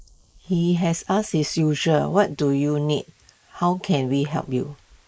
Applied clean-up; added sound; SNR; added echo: neural mask model Resemble Enhance denoiser.